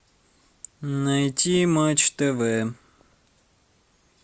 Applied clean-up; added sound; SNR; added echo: none; none; none; none.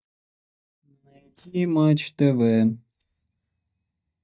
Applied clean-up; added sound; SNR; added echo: neural mask model DeepFilterNet 3.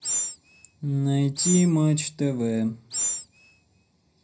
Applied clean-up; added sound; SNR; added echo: none; Animal; 6 dB; reverberation time 0.4 s.